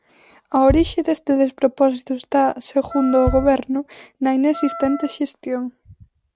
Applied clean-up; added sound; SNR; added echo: none; Wind instrument, woodwind instrument + Bass drum; 11 dB; none.